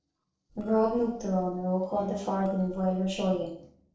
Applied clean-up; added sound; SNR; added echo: neural separator model SepFormer DNS4.